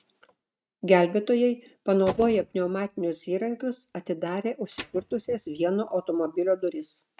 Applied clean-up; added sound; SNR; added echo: neural mask model RNNoise.